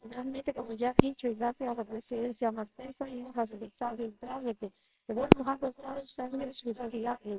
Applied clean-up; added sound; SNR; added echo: neural separator model SepFormer WHAMR!.